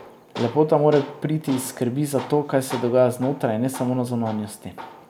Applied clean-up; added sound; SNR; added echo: none; Tools; 16 dB; none.